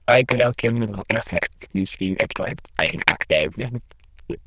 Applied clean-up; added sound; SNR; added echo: neural diffusion model UNIVERSE++.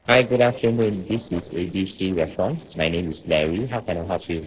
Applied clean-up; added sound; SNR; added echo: neural separator model SepFormer DNS4.